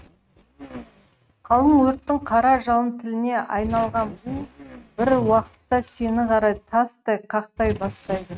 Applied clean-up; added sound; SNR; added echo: neural mask model RNNoise.